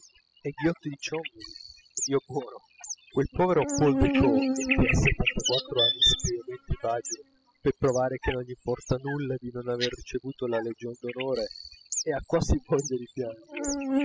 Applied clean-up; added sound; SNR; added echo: classical method spectral subtraction.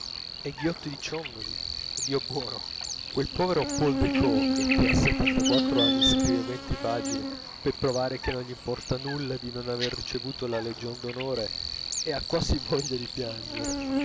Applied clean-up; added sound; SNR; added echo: none; Buzz; -1 dB; none.